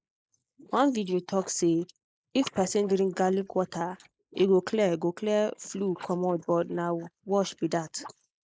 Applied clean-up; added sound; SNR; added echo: neural mask model Resemble Enhance denoiser.